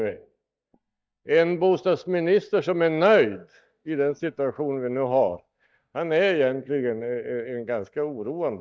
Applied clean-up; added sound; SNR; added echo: neural mask model DeepFilterNet 3.